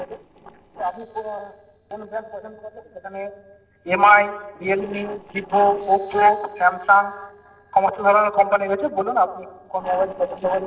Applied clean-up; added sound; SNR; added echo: neural separator model SepFormer DNS4.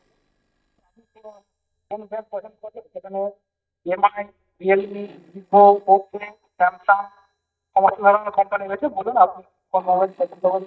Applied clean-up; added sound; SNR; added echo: neural mask model DeepFilterNet 3.